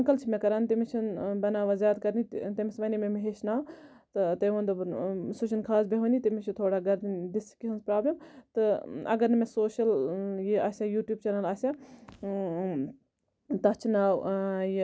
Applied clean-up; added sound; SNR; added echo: none; none; none; none.